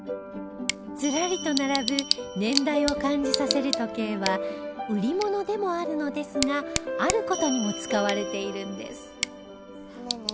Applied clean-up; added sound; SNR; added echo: none; Tick / Bicycle; 8 dB; none.